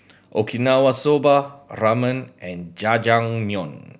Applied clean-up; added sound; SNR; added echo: none; none; none; none.